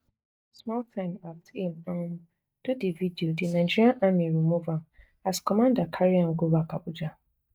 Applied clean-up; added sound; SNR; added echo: neural mask model DeepFilterNet 3.